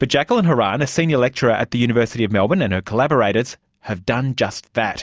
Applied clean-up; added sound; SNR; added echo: none; none; none; none.